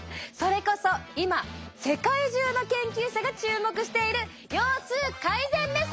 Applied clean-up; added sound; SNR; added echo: none; none; none; none.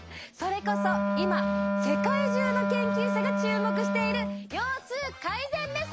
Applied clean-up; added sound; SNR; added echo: none; Wind instrument, woodwind instrument; -3 dB; none.